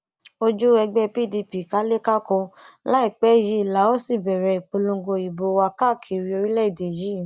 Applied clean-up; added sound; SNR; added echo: none; none; none; none.